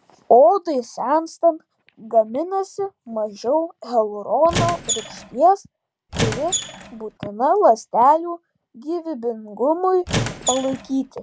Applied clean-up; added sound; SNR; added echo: none; Squeak; 5 dB; none.